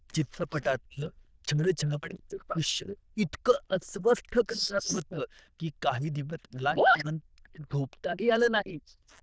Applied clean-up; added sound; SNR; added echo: neural diffusion model UNIVERSE++.